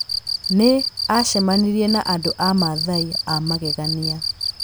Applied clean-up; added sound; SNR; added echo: none; Cricket; 5 dB; none.